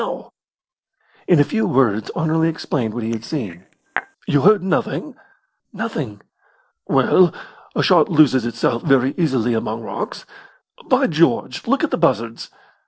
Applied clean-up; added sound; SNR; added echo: neural separator model SepFormer DNS4.